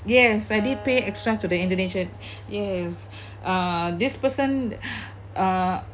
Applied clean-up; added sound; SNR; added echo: none; Acoustic guitar; 18 dB; none.